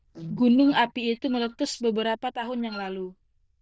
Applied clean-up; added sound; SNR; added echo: neural diffusion model UNIVERSE++.